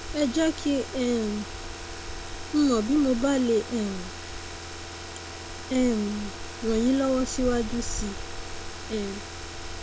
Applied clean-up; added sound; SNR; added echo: none; Wind + Car; 7 dB; none.